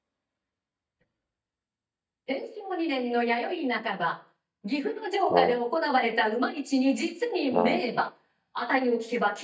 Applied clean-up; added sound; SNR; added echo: neural mask model DeepFilterNet 3.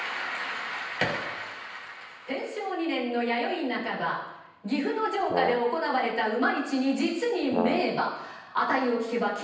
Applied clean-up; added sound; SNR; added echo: none; Brass instrument; 3 dB; reverberation time 0.9 s.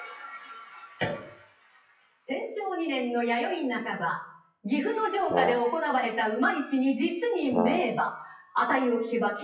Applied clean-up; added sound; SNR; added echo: classical method WPE with log-MMSE.